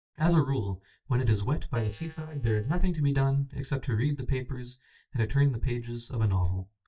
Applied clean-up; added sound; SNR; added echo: neural mask model DeepFilterNet 3.